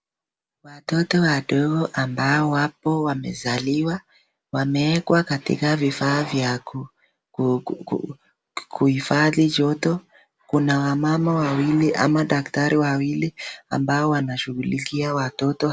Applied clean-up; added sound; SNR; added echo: none; none; none; none.